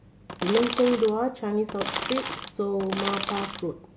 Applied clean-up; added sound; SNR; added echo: none; Crackle; 4 dB; none.